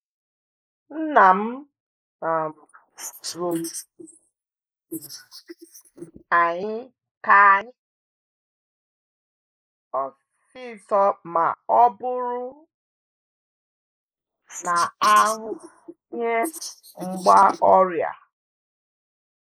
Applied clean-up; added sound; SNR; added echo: neural mask model Resemble Enhance denoiser.